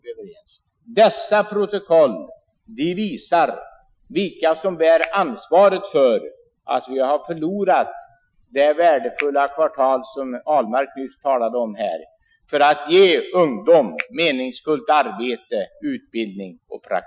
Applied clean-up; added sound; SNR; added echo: classical method Wiener filter.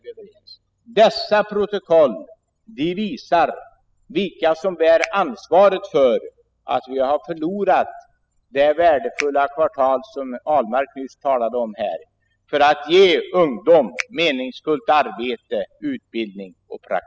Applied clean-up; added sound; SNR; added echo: classical method spectral subtraction.